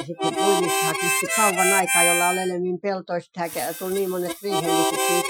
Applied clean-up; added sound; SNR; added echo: classical method Wiener filter.